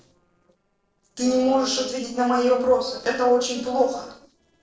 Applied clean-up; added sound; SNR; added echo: neural separator model SepFormer DNS4.